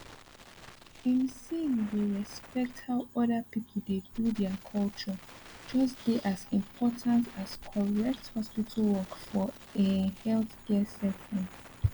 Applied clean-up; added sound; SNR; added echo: none; Crackle; 20 dB; none.